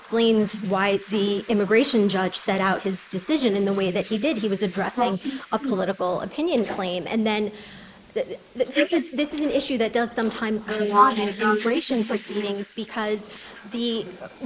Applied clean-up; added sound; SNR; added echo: neural mask model Resemble Enhance denoiser.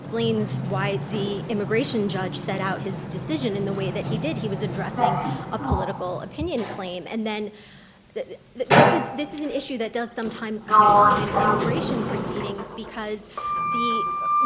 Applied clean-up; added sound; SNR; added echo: none; Sliding door; -4 dB; none.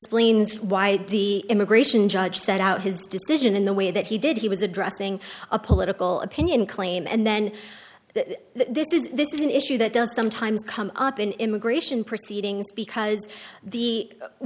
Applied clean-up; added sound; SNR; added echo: none; none; none; none.